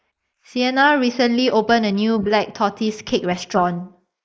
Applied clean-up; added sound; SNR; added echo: neural mask model Resemble Enhance denoiser.